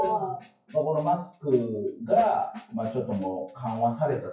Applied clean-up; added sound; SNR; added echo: classical method WPE with log-MMSE.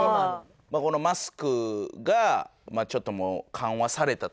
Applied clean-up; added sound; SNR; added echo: none; none; none; none.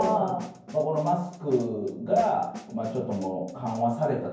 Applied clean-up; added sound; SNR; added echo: none; Snare drum; 17 dB; reverberation time 0.9 s.